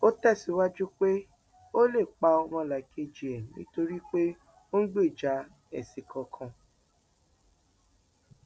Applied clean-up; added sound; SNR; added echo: none; none; none; none.